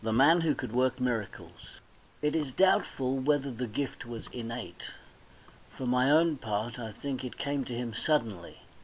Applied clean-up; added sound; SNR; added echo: none; none; none; none.